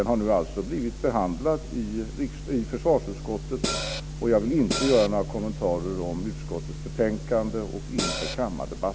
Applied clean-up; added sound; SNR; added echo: none; Cymbal; 2 dB; none.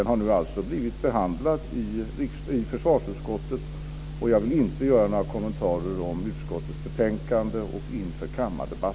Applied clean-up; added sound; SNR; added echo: none; none; none; none.